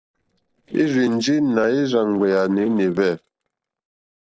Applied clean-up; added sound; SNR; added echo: neural separator model SepFormer DNS4.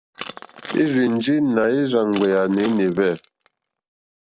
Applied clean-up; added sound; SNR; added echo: none; Crushing; 17 dB; none.